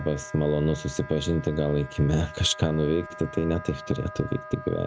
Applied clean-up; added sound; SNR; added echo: none; Wind instrument, woodwind instrument; 15 dB; none.